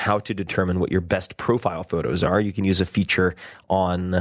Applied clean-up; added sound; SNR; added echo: none; none; none; none.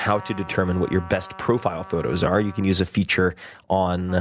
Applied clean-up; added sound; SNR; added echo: none; Trumpet; 19 dB; none.